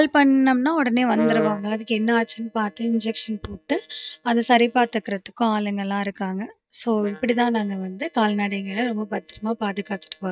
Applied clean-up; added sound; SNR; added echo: neural mask model DeepFilterNet 3.